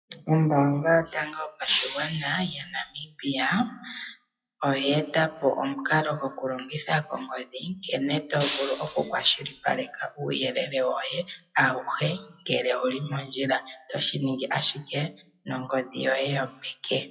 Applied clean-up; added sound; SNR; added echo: classical method WPE with log-MMSE.